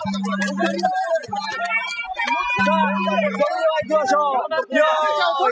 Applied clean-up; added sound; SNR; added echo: classical method spectral subtraction.